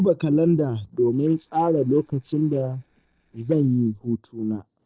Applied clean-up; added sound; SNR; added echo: neural separator model SepFormer DNS4.